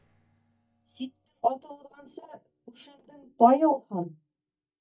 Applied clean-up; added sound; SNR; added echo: neural mask model DeepFilterNet 3.